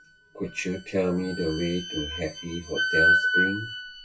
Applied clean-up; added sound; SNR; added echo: classical method WPE with log-MMSE.